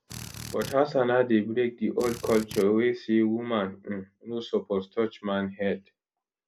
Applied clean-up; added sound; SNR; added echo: none; Drill; 12 dB; none.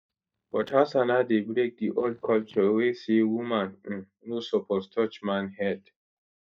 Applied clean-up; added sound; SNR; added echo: neural mask model DeepFilterNet 3.